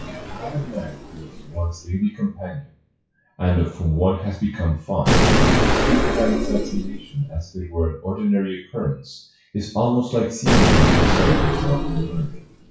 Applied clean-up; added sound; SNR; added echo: classical method WPE with log-MMSE.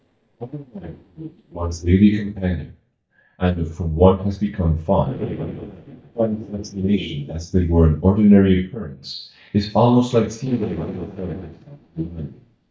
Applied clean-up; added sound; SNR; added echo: neural mask model DeepFilterNet 3.